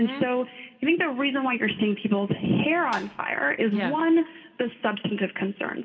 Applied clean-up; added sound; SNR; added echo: none; Tap; 11 dB; reverberation time 1.1 s.